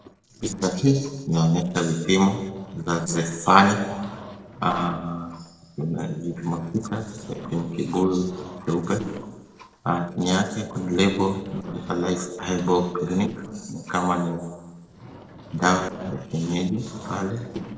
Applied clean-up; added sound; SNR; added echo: neural separator model SepFormer DNS4.